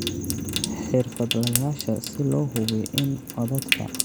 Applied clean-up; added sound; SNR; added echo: none; Trickle, dribble / Sink (filling or washing) / Water tap, faucet; 5 dB; none.